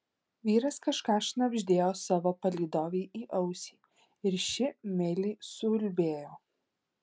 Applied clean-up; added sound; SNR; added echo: none; none; none; none.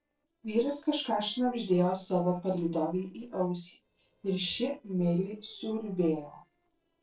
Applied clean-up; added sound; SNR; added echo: neural separator model SepFormer DNS4.